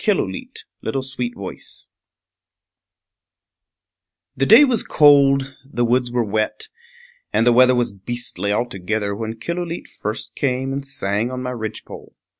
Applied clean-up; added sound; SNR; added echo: none; none; none; none.